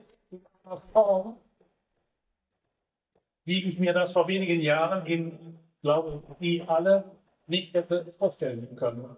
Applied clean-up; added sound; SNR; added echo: neural mask model DeepFilterNet 3.